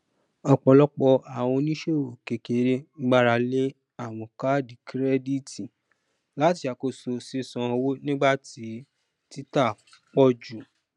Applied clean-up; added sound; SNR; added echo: none; none; none; none.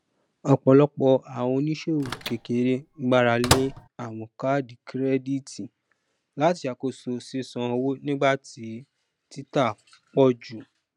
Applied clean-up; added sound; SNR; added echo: none; Microwave oven; 5 dB; none.